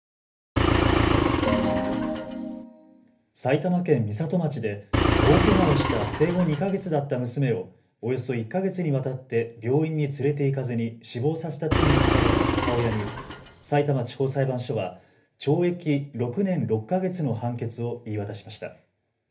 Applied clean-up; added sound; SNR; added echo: none; Engine; -3 dB; reverberation time 0.3 s.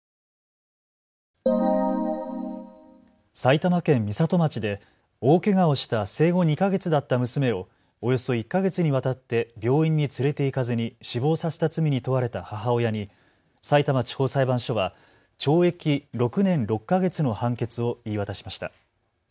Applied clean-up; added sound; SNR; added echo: none; none; none; none.